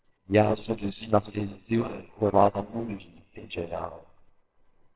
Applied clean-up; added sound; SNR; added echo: neural separator model SepFormer WHAMR!.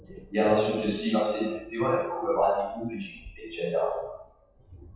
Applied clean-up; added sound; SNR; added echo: classical method WPE with log-MMSE.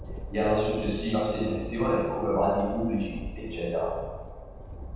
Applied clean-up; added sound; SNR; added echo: none; Train; 10 dB; reverberation time 1.2 s.